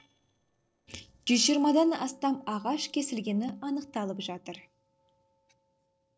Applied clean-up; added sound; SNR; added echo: neural separator model SepFormer DNS4.